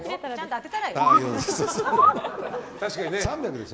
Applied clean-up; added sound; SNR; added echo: none; Bird; -3 dB; none.